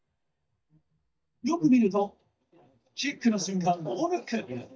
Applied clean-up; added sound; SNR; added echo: neural mask model DeepFilterNet 3.